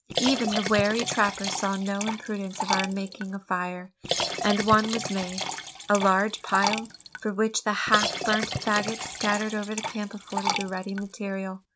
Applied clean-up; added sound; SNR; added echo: none; Liquid; 5 dB; none.